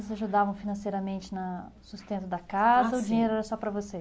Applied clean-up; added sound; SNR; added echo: none; none; none; none.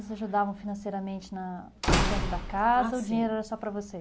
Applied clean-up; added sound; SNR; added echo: none; Slam / Wood; 1 dB; none.